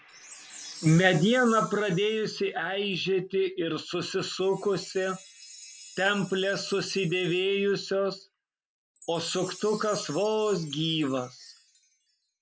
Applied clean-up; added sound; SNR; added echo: none; Chime; 20 dB; none.